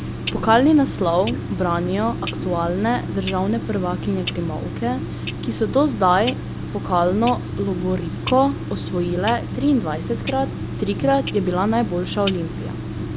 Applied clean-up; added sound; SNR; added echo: none; Clock; 6 dB; none.